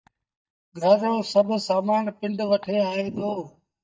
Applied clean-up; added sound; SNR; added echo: neural mask model DeepFilterNet 3.